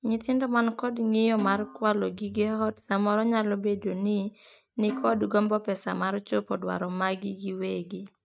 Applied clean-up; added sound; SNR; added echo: neural mask model RNNoise.